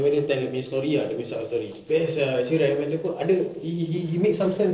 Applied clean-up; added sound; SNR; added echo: neural separator model SepFormer DNS4.